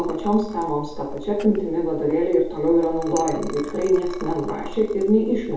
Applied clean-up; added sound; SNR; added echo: none; Liquid; 13 dB; reverberation time 0.7 s.